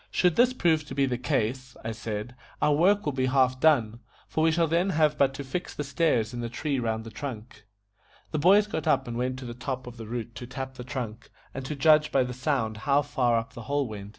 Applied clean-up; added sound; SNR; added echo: none; none; none; none.